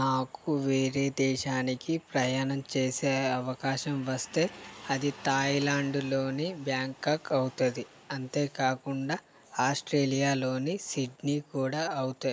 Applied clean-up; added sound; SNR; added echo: none; none; none; none.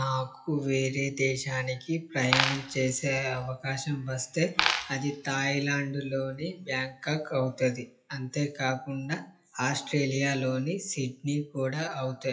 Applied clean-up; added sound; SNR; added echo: classical method WPE with log-MMSE.